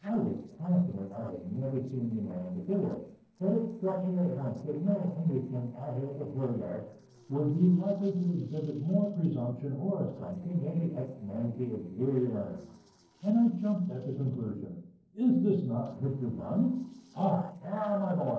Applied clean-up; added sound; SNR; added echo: neural separator model SepFormer DNS4.